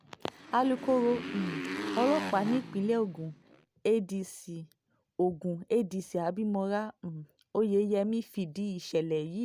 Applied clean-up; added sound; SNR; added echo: none; Motorcycle; 8 dB; none.